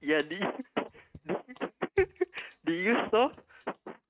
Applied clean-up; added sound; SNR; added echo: neural mask model RNNoise.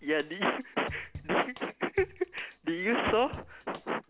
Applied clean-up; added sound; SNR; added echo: none; Drum kit; 17 dB; none.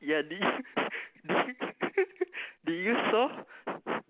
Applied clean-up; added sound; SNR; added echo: none; none; none; none.